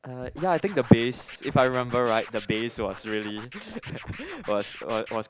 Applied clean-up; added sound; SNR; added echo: none; Scratching (performance technique); 17 dB; none.